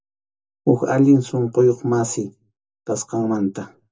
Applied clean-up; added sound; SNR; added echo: none; none; none; reverberation time 0.2 s.